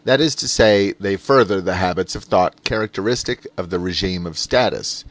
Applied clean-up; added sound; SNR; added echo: none; none; none; none.